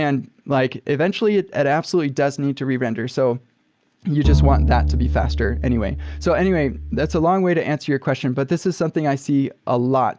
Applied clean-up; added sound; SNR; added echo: none; Bowed string instrument; 0 dB; none.